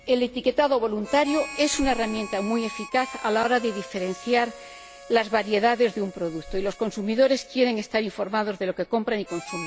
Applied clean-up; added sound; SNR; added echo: none; Harmonica; 17 dB; none.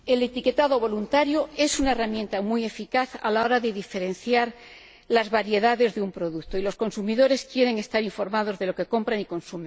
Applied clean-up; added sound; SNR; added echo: none; none; none; none.